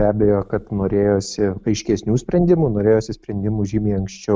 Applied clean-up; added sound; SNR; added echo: none; none; none; none.